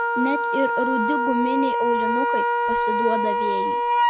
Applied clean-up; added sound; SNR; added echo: none; Wind instrument, woodwind instrument; -4 dB; none.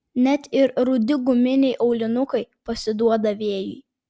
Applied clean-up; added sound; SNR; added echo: none; none; none; none.